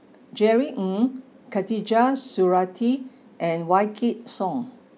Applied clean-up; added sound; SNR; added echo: none; none; none; none.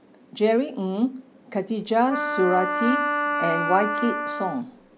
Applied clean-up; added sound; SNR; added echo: none; Wind instrument, woodwind instrument; 2 dB; none.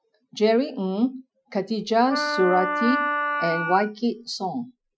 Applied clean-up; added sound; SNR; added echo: classical method Wiener filter.